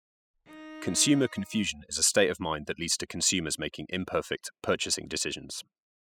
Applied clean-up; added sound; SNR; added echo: classical method spectral subtraction.